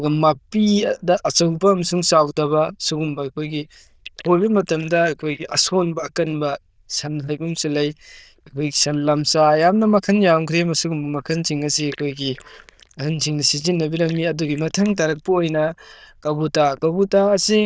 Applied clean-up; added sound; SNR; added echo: neural diffusion model UNIVERSE++.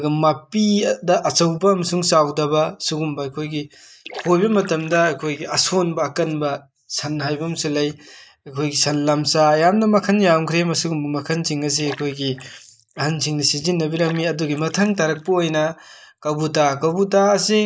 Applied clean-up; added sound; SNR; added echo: neural mask model Resemble Enhance denoiser.